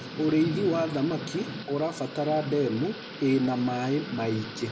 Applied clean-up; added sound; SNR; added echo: none; Thunder / Rain; 10 dB; reverberation time 0.7 s.